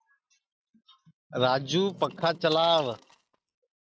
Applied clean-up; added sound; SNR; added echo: neural mask model RNNoise.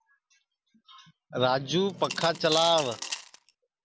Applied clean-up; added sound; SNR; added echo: none; Coin (dropping) / Glass; 10 dB; none.